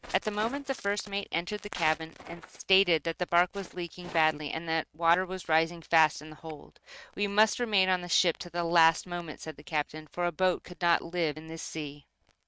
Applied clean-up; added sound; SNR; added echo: neural mask model RNNoise.